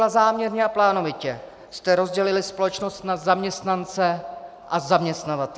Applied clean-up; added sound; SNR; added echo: none; none; none; none.